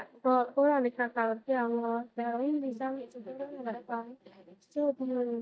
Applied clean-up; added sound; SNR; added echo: neural mask model DeepFilterNet 3.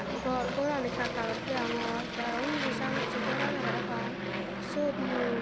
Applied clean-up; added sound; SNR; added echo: none; Aircraft; -1 dB; none.